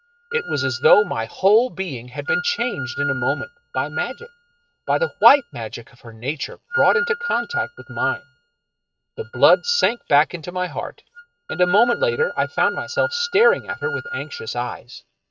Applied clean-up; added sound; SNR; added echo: neural mask model RNNoise.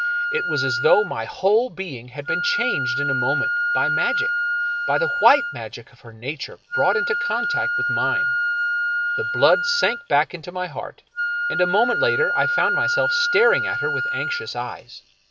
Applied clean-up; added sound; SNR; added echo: none; Wind instrument, woodwind instrument; 0 dB; none.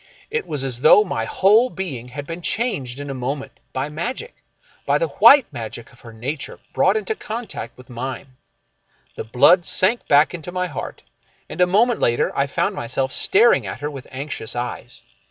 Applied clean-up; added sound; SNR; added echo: none; none; none; none.